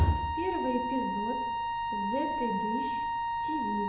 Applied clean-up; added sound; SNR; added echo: none; Wind instrument, woodwind instrument; -1 dB; reverberation time 0.7 s.